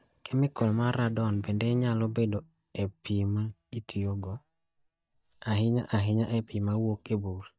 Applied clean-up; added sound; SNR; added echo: neural mask model DeepFilterNet 3.